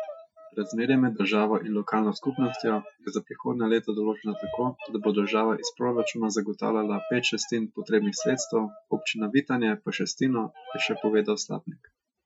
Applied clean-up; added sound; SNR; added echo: classical method Wiener filter.